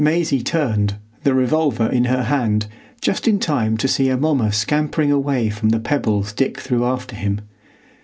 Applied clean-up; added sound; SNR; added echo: none; none; none; none.